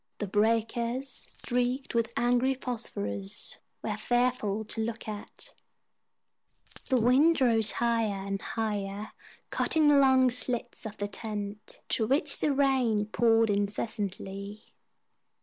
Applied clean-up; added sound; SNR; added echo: none; Coin (dropping); 17 dB; none.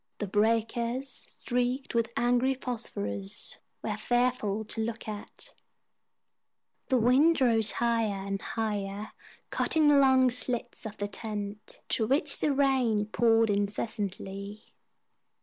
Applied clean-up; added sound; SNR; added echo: none; none; none; none.